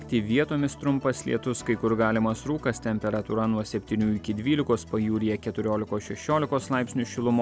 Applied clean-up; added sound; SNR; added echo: none; none; none; none.